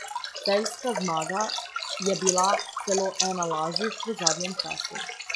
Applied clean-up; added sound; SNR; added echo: classical method log-MMSE.